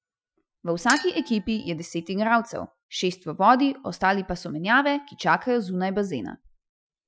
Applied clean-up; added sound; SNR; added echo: classical method Wiener filter.